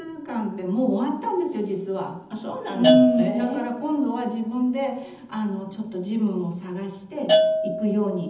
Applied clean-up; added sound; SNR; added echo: none; Bell / Percussion; 3 dB; reverberation time 0.8 s.